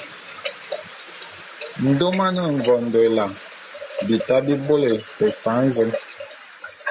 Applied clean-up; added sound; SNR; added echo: none; none; none; none.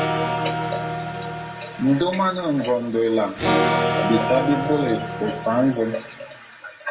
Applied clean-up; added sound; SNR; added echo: none; Electric guitar / Acoustic guitar; 2 dB; reverberation time 0.5 s.